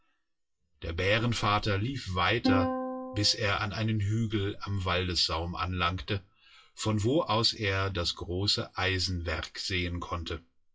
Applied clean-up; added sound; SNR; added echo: classical method WPE with log-MMSE.